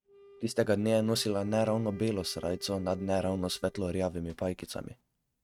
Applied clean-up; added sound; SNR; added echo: neural mask model RNNoise.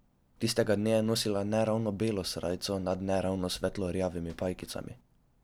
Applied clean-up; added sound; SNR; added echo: none; none; none; none.